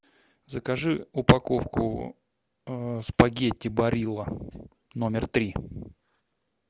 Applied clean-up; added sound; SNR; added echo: none; none; none; none.